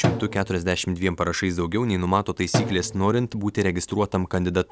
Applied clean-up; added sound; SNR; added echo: none; Drum; 8 dB; none.